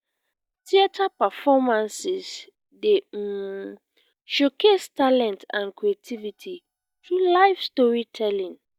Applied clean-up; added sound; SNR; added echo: neural mask model DeepFilterNet 3.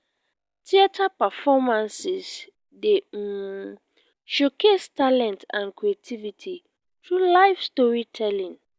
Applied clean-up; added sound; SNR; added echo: none; none; none; none.